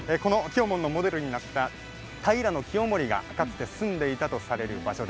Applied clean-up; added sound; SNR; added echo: none; none; none; none.